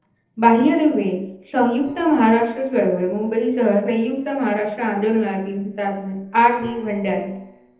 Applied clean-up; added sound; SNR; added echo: neural separator model SepFormer DNS4.